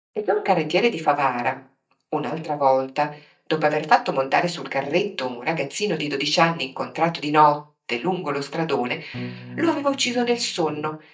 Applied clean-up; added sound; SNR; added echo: neural mask model DeepFilterNet 3.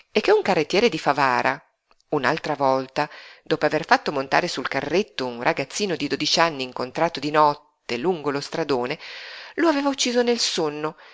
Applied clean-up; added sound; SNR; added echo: none; none; none; none.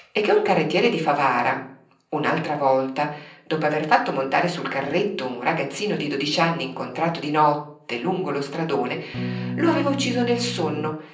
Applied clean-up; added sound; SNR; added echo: none; Electric guitar / Strum; 6 dB; reverberation time 0.6 s.